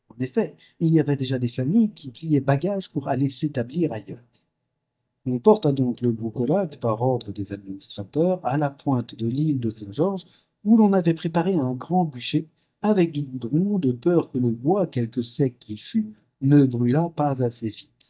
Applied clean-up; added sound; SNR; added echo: neural mask model DeepFilterNet 3.